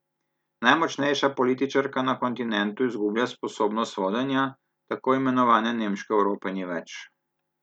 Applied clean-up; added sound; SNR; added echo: none; none; none; none.